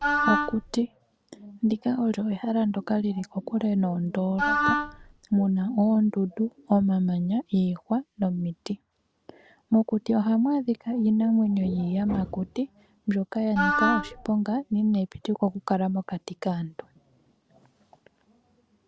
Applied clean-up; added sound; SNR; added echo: none; Wind instrument, woodwind instrument; 0 dB; none.